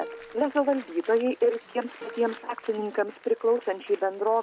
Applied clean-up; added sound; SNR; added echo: none; Plucked string instrument + Applause; 19 dB; none.